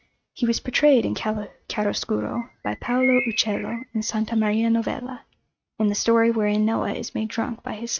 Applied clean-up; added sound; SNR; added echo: neural mask model RNNoise.